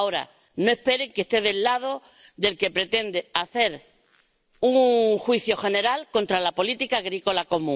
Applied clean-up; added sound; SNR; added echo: none; none; none; none.